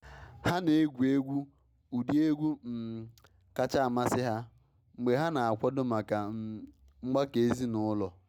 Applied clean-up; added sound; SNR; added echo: none; none; none; none.